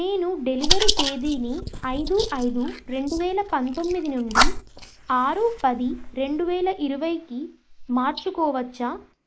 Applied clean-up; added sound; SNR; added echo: neural mask model Resemble Enhance denoiser.